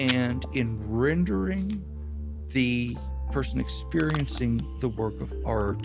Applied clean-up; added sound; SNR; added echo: none; Packing tape, duct tape / Tearing; 13 dB; none.